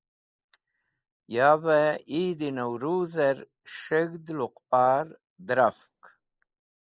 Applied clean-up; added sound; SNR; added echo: neural mask model Resemble Enhance denoiser.